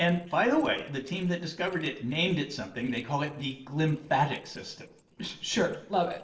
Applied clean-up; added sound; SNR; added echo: neural separator model SepFormer DNS4.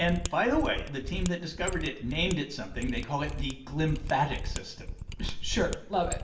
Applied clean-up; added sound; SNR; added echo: none; Mechanisms; 6 dB; reverberation time 0.9 s.